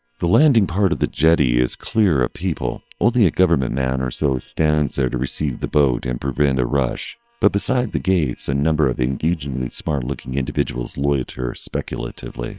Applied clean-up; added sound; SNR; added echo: neural separator model SepFormer WHAM!.